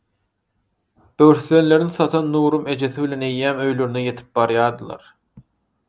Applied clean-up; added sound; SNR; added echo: none; none; none; none.